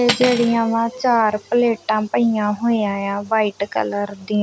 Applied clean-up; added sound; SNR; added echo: none; Cutlery, silverware; 11 dB; none.